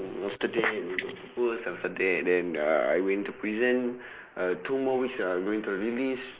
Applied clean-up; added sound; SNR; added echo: neural mask model Resemble Enhance denoiser.